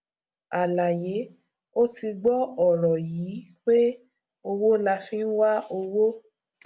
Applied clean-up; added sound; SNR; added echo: none; none; none; none.